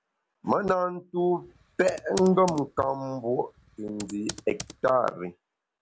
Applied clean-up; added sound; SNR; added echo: none; Computer keyboard; 16 dB; none.